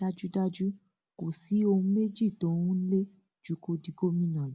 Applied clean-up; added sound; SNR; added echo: none; none; none; none.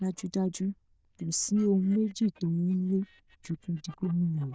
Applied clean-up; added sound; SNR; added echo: neural diffusion model UNIVERSE++.